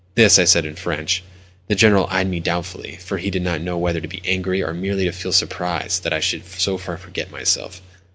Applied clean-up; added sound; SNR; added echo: none; none; none; none.